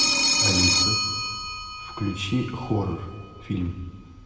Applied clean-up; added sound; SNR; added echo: none; Telephone; -3 dB; reverberation time 1.5 s.